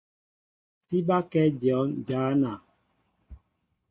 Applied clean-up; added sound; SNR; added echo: neural mask model DeepFilterNet 3.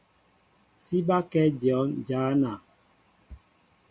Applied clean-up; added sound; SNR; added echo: none; none; none; none.